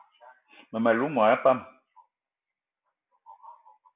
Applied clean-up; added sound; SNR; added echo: none; none; none; none.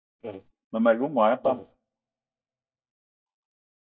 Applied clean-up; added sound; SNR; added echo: neural mask model DeepFilterNet 3.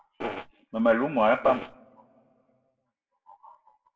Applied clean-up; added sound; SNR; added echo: neural separator model SepFormer DNS4.